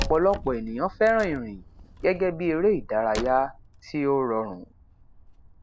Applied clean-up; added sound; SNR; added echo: none; Wood; 13 dB; none.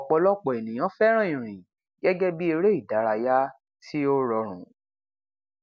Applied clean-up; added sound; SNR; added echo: none; none; none; none.